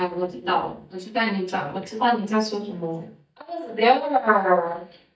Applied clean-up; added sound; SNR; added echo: neural mask model DeepFilterNet 3.